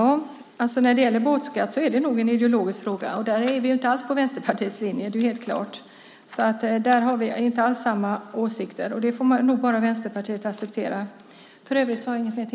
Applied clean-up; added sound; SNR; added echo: none; none; none; none.